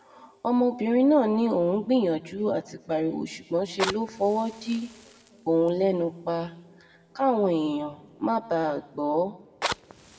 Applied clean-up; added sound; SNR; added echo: none; Fire; 16 dB; reverberation time 0.9 s.